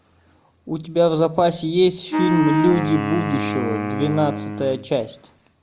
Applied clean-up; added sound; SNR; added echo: none; Wind instrument, woodwind instrument; 2 dB; none.